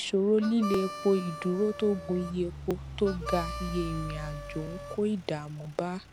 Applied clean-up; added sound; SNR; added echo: none; Harmonica + Idling / Truck; 10 dB; none.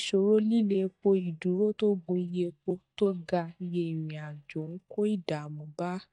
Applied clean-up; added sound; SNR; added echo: neural mask model DeepFilterNet 3.